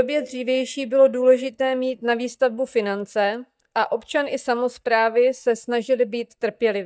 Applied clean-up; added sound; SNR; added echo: neural mask model DeepFilterNet 3.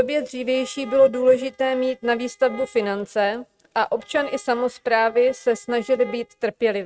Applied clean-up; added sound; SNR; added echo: neural mask model RNNoise.